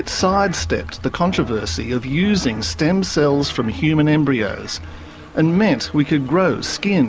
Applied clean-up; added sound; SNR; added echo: none; none; none; none.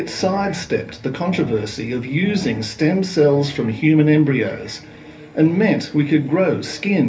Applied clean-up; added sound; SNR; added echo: none; none; none; reverberation time 0.3 s.